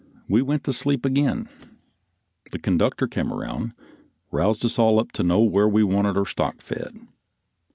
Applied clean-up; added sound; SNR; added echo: none; none; none; none.